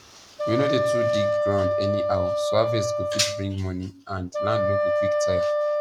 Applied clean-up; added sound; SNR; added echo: none; Wind instrument, woodwind instrument; -4 dB; none.